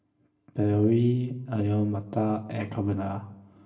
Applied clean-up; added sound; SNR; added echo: none; none; none; reverberation time 0.7 s.